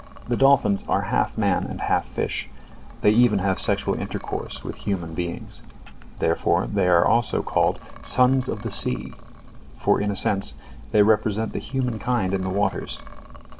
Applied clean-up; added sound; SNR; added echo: none; Liquid; 16 dB; none.